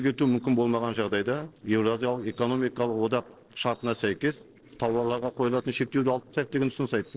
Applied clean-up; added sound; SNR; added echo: neural separator model SepFormer DNS4.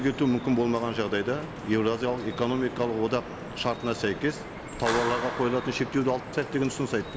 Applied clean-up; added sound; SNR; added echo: none; Drip + Clapping; 9 dB; none.